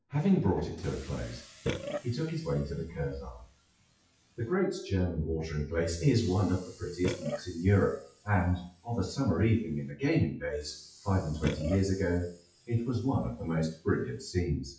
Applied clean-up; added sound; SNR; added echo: classical method WPE with log-MMSE.